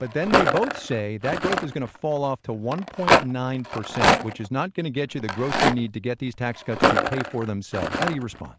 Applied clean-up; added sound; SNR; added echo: none; Rattle; -2 dB; none.